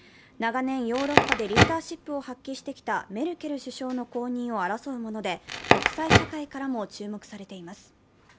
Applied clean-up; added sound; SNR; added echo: none; Crackle; -5 dB; none.